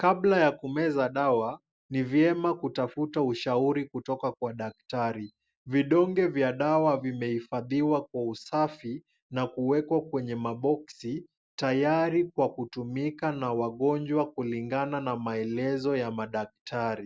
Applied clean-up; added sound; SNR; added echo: none; none; none; none.